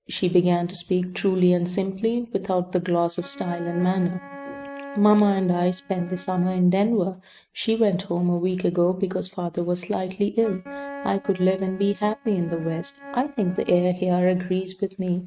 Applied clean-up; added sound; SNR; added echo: neural mask model RNNoise.